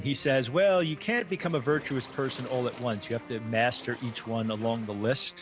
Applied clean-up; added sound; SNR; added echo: none; Wind instrument, woodwind instrument + Waves, surf; 17 dB; none.